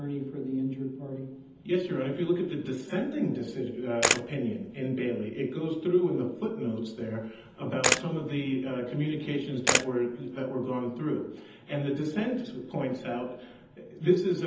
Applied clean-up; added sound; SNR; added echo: none; Camera; 1 dB; reverberation time 0.8 s.